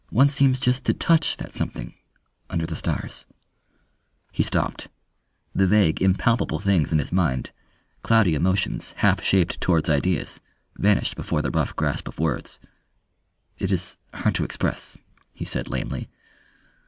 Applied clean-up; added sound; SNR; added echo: none; none; none; none.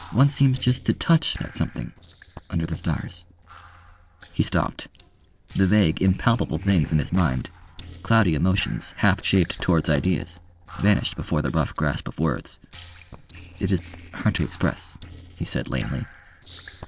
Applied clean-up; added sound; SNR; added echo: neural separator model SepFormer DNS4.